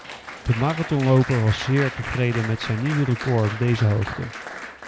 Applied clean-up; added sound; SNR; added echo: none; Applause; 11 dB; none.